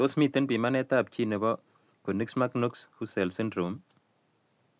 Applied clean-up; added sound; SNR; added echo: none; none; none; none.